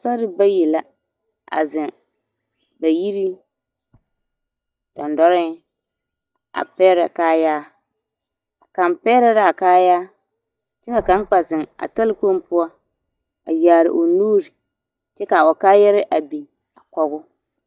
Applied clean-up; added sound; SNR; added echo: neural mask model DeepFilterNet 3.